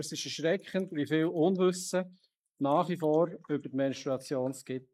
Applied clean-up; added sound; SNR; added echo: neural mask model Resemble Enhance denoiser.